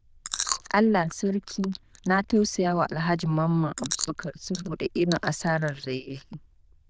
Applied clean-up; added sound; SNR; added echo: neural diffusion model UNIVERSE++.